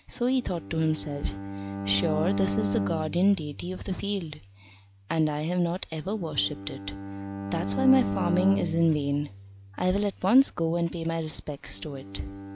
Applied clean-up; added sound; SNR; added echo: none; Bowed string instrument; 7 dB; none.